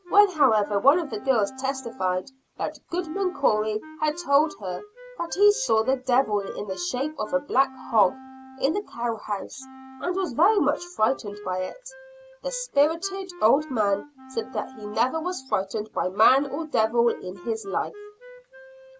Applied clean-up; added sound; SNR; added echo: none; Wind instrument, woodwind instrument; 19 dB; none.